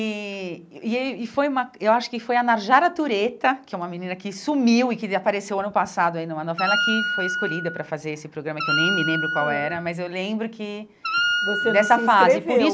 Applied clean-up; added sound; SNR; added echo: none; Wind instrument, woodwind instrument; 3 dB; none.